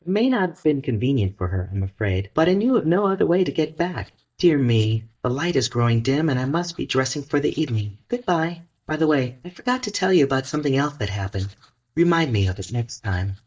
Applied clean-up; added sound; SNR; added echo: neural mask model DeepFilterNet 3.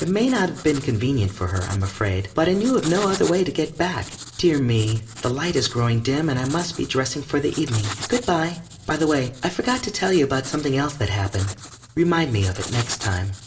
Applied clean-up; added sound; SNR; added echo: none; Writing; 15 dB; reverberation time 0.7 s.